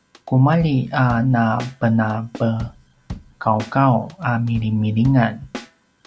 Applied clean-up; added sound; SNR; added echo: none; Drum / Drum kit; 18 dB; none.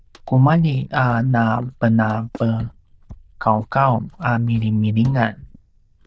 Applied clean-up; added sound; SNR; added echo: neural diffusion model UNIVERSE++.